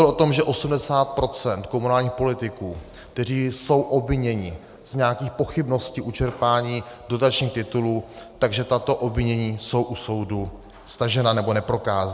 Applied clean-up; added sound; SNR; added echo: none; none; none; none.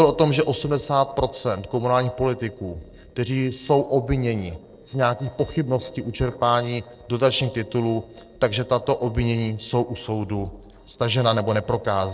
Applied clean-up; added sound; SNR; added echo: neural separator model SepFormer DNS4.